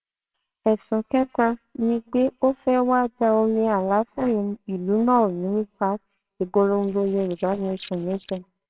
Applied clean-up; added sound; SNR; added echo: neural separator model SepFormer WHAMR!.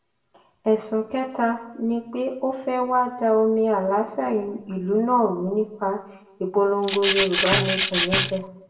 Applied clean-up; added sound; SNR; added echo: none; Rattle (instrument); 0 dB; reverberation time 0.6 s.